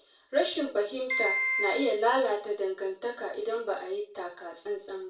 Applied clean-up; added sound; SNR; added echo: none; Piano; -1 dB; reverberation time 0.3 s.